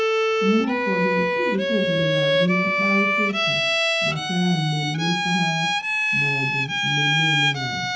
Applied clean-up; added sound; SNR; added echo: none; Bowed string instrument; -4 dB; reverberation time 0.6 s.